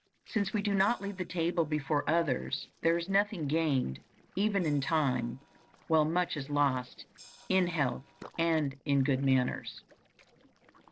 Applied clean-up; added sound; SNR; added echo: neural separator model SepFormer DNS4.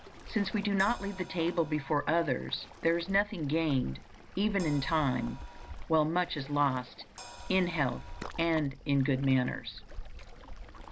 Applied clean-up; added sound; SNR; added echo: none; Crash cymbal + Waves, surf; 13 dB; none.